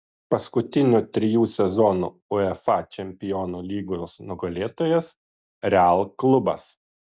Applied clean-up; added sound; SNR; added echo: none; none; none; none.